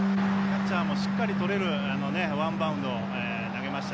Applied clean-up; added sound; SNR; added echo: none; Bass guitar; -2 dB; none.